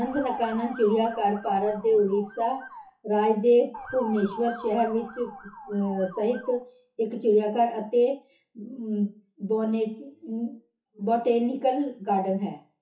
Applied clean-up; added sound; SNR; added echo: classical method WPE with log-MMSE.